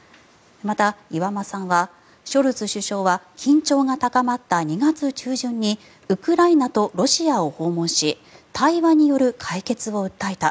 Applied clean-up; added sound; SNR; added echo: none; none; none; none.